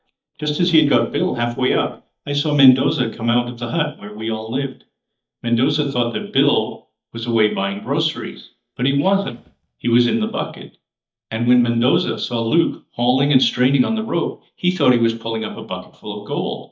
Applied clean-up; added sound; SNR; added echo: neural mask model DeepFilterNet 3.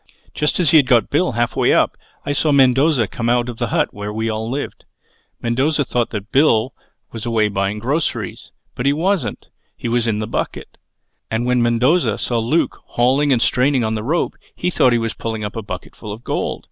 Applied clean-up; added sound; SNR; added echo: none; none; none; none.